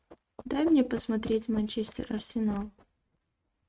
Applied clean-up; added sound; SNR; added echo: neural mask model RNNoise.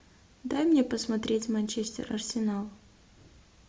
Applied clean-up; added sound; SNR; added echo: none; none; none; none.